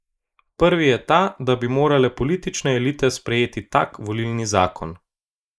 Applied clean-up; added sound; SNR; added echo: neural mask model Resemble Enhance denoiser.